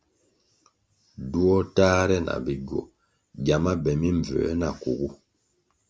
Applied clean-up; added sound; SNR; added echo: none; none; none; none.